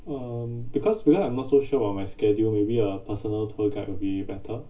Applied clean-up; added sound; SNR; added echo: none; none; none; reverberation time 0.2 s.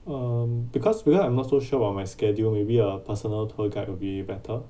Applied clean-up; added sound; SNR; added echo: none; none; none; none.